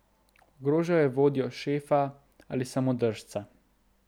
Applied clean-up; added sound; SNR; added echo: none; none; none; none.